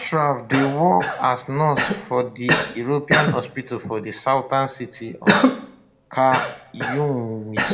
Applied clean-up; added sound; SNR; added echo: none; Cough; 2 dB; reverberation time 0.6 s.